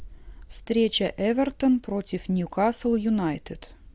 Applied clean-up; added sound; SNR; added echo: none; none; none; none.